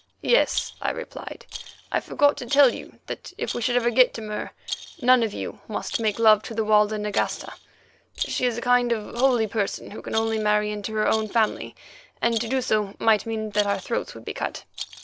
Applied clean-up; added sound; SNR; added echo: none; Rattle; 15 dB; none.